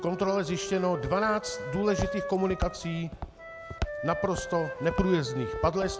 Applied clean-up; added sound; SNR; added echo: none; Wind instrument, woodwind instrument + Walk, footsteps; 6 dB; none.